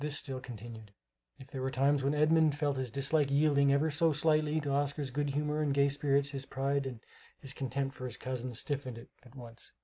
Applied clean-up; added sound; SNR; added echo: none; none; none; none.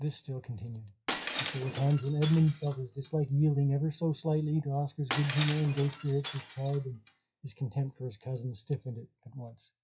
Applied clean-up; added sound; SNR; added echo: classical method WPE with log-MMSE.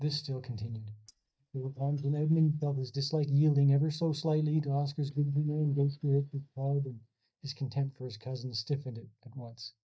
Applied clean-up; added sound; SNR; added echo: neural mask model DeepFilterNet 3.